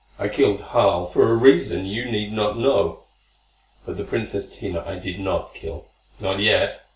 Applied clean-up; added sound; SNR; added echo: none; none; none; none.